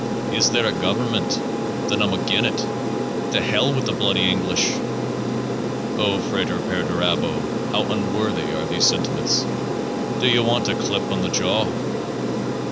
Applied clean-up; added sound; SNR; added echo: none; Aircraft; -1 dB; none.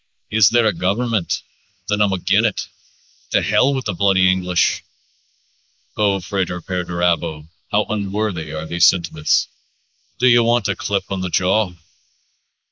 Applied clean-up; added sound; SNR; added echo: neural mask model Resemble Enhance denoiser.